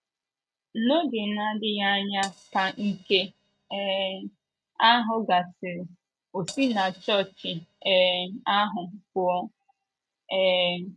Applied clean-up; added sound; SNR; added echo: neural mask model RNNoise.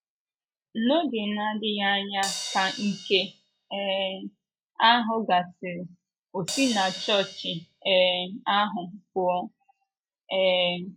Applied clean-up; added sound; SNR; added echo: classical method log-MMSE.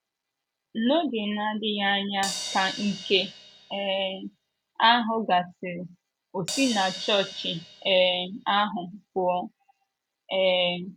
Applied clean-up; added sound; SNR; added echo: none; Crash cymbal; 12 dB; none.